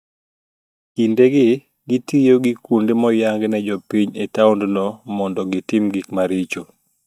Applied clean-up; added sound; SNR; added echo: neural mask model DeepFilterNet 3.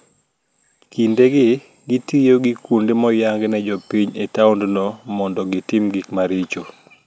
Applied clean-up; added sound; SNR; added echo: none; none; none; none.